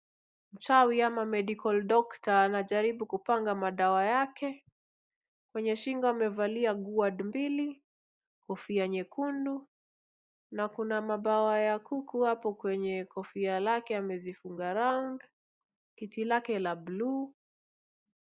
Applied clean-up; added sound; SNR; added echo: none; none; none; none.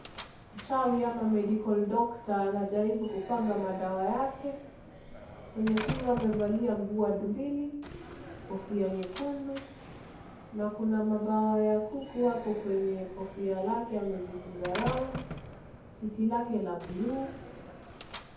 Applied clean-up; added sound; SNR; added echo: none; Slam; 12 dB; reverberation time 0.6 s.